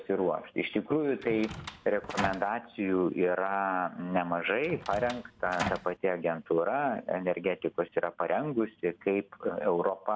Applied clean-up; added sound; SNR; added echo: none; Door; 8 dB; none.